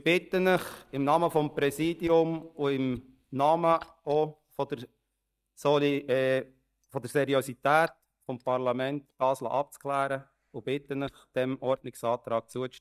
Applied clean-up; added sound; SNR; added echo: neural mask model DeepFilterNet 3.